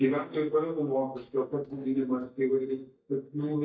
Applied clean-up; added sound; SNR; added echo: neural mask model DeepFilterNet 3.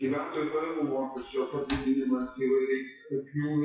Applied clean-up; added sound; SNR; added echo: classical method WPE with log-MMSE.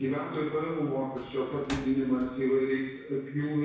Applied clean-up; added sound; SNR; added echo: none; Slam; 18 dB; reverberation time 1.0 s.